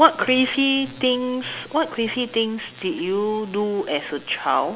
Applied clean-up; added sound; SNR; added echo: none; none; none; none.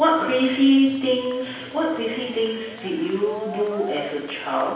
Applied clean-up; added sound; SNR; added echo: none; Cheering; 18 dB; reverberation time 0.9 s.